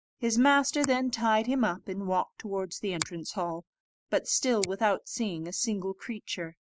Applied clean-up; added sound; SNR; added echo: neural mask model Resemble Enhance denoiser.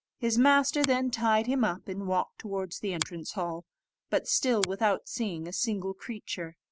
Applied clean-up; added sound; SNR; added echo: none; Finger snapping; 14 dB; none.